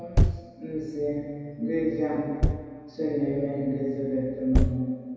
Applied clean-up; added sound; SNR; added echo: none; Thump, thud; 0 dB; reverberation time 2.2 s.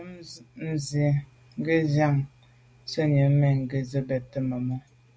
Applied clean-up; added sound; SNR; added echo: none; none; none; none.